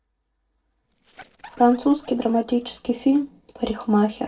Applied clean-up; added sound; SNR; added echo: neural separator model SepFormer DNS4.